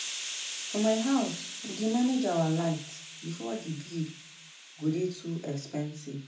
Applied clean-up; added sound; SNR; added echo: none; Hiss; 10 dB; reverberation time 0.4 s.